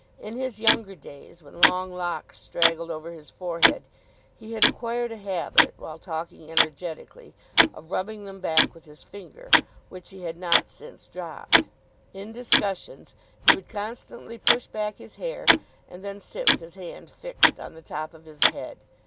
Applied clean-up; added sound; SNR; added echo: none; Tick-tock; -5 dB; none.